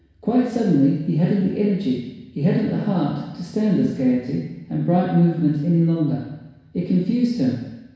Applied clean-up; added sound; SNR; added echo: none; none; none; reverberation time 1.1 s.